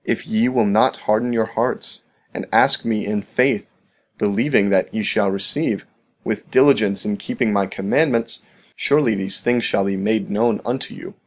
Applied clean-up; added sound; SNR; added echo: none; none; none; none.